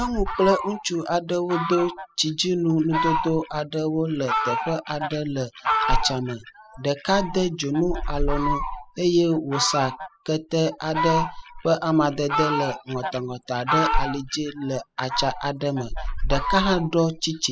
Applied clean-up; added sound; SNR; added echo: classical method spectral subtraction.